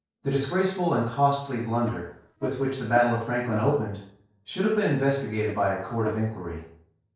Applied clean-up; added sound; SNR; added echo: neural separator model SepFormer DNS4.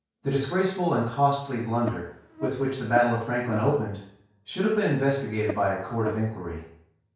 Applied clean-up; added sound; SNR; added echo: none; Buzz; 11 dB; reverberation time 0.5 s.